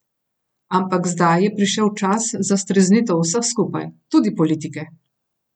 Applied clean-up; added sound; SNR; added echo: none; none; none; none.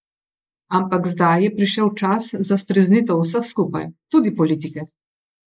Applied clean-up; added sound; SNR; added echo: neural mask model Resemble Enhance denoiser.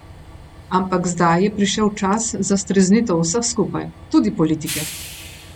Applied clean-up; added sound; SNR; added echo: none; Train; 17 dB; none.